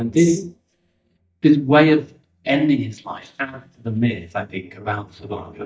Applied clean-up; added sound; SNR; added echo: neural mask model DeepFilterNet 3.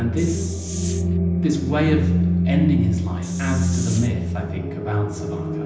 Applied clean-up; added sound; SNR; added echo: none; Hiss; 17 dB; reverberation time 0.9 s.